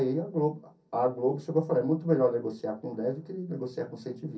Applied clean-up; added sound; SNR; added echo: none; none; none; reverberation time 0.3 s.